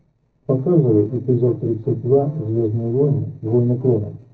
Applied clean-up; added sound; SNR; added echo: neural separator model SepFormer DNS4.